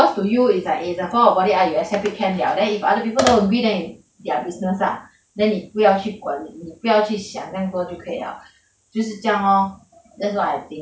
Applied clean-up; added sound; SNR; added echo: none; none; none; none.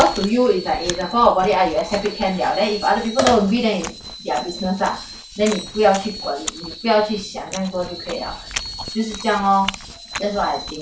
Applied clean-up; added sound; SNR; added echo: none; Chewing, mastication + Screech; 12 dB; none.